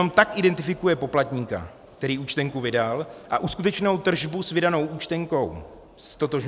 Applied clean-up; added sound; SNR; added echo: none; none; none; none.